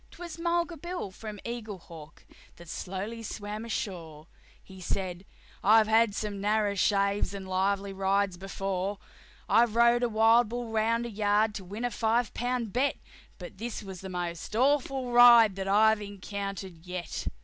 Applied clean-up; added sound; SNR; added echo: none; none; none; none.